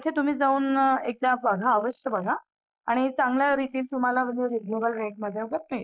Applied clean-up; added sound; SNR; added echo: neural mask model Resemble Enhance denoiser.